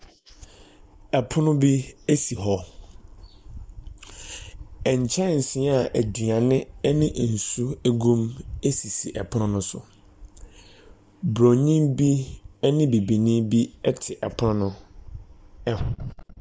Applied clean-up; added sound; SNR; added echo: none; none; none; none.